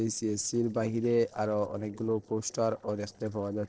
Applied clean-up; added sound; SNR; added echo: neural separator model SepFormer DNS4.